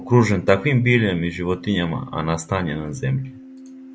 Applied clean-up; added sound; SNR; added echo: none; Keyboard (musical); 18 dB; none.